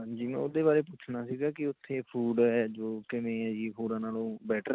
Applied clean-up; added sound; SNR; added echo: none; none; none; none.